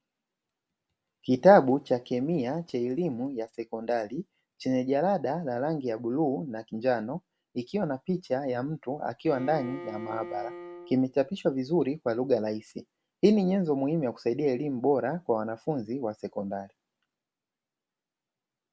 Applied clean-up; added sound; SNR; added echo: none; Bowed string instrument; 13 dB; none.